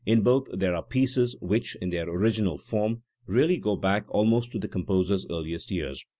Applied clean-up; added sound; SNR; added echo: none; none; none; none.